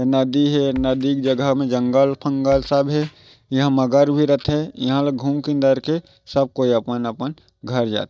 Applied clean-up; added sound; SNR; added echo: neural mask model DeepFilterNet 3.